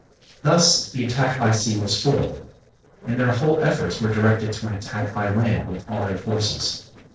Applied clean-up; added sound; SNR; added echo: neural separator model SepFormer DNS4.